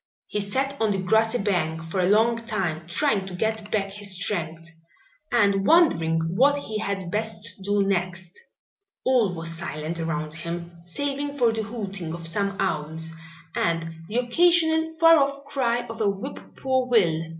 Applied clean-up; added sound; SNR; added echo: none; none; none; none.